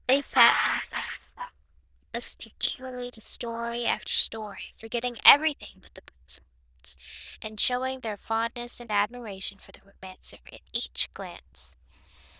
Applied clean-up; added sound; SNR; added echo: neural diffusion model UNIVERSE++.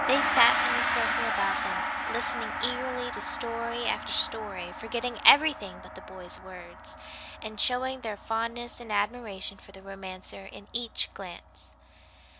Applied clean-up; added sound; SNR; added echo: none; Gong; 3 dB; none.